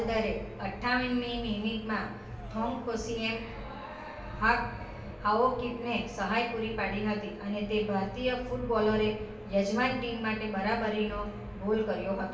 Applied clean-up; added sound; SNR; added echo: none; Race car, auto racing; 19 dB; reverberation time 0.3 s.